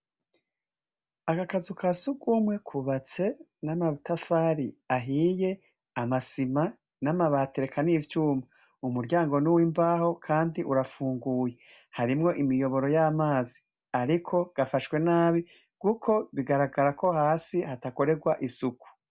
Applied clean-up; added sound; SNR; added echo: none; none; none; none.